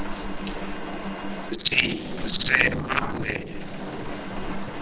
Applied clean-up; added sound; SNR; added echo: neural separator model SepFormer DNS4.